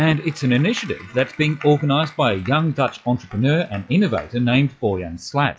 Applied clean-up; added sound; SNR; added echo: classical method log-MMSE.